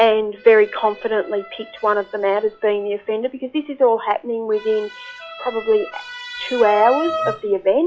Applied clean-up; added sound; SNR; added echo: classical method log-MMSE.